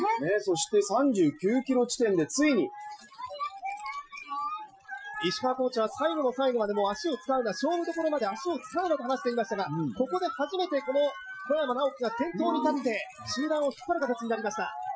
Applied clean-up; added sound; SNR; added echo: classical method Wiener filter.